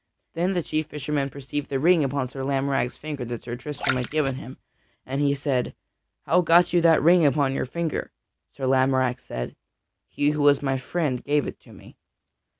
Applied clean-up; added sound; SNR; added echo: none; Splash, splatter; 11 dB; none.